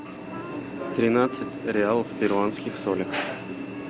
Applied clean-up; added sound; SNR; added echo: none; Wind instrument, woodwind instrument; 17 dB; none.